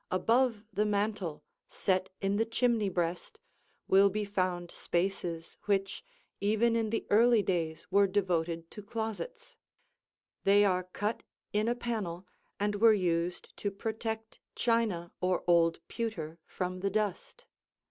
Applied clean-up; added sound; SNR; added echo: none; none; none; none.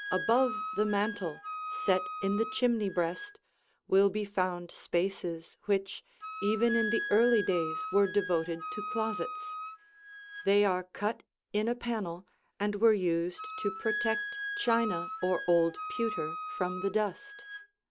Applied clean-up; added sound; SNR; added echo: none; Wind instrument, woodwind instrument; 9 dB; none.